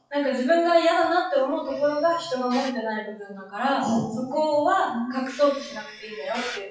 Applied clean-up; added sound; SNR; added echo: classical method WPE with log-MMSE.